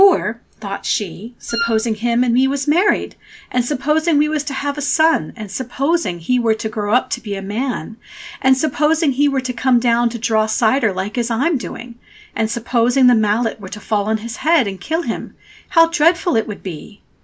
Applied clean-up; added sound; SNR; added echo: none; Wind instrument, woodwind instrument; 7 dB; none.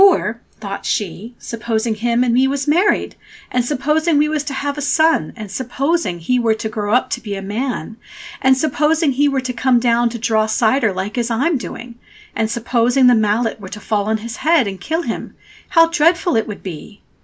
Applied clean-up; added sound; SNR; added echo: none; none; none; none.